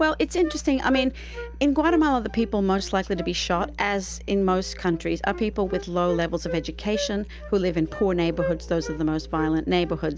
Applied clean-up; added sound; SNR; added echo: none; Musical instrument + Wind instrument, woodwind instrument; 11 dB; none.